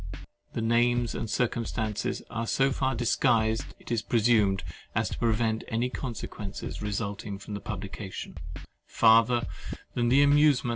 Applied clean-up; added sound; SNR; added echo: none; Scratching (performance technique); 8 dB; none.